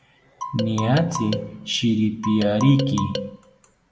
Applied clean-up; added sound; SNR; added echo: none; Marimba, xylophone; 10 dB; none.